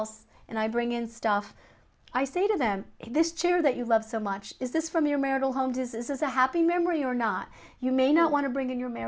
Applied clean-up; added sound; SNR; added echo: none; none; none; none.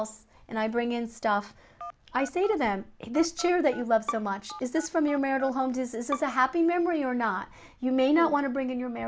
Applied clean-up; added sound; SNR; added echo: none; Bowed string instrument + Telephone; 15 dB; none.